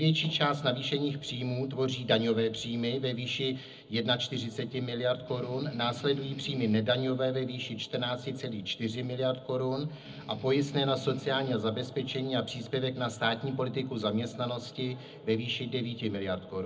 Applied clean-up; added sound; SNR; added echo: none; Strum; 14 dB; reverberation time 0.4 s.